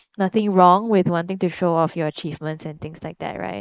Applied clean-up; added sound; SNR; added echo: neural mask model Resemble Enhance denoiser.